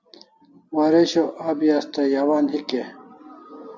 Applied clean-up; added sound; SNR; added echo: none; none; none; none.